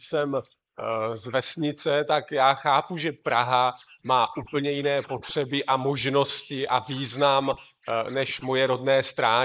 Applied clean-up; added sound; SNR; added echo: neural mask model Resemble Enhance denoiser.